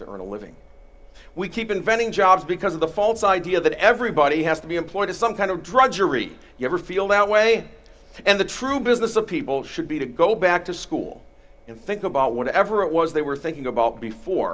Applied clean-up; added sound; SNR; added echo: none; none; none; none.